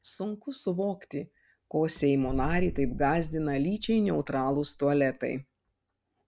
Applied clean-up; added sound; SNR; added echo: none; Boom; 7 dB; none.